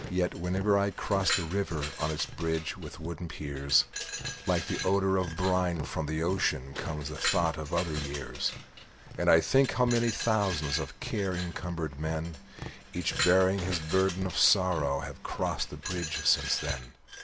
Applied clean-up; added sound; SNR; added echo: none; Glass + Tap; 10 dB; none.